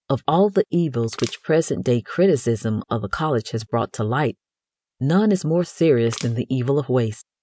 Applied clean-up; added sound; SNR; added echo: none; Crushing; 16 dB; none.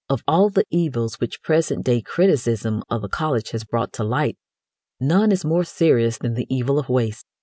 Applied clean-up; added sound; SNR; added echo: none; none; none; none.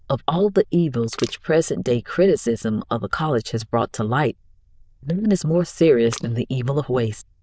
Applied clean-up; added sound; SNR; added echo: neural diffusion model UNIVERSE++.